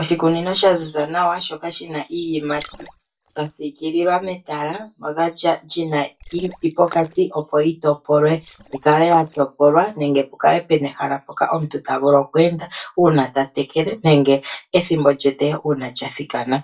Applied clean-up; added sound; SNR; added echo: neural mask model DeepFilterNet 3.